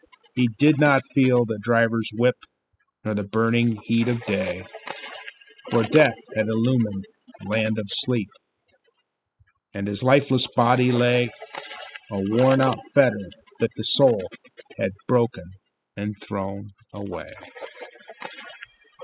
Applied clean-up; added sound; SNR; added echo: classical method spectral subtraction.